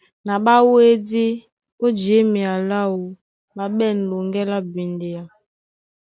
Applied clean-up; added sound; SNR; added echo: none; none; none; none.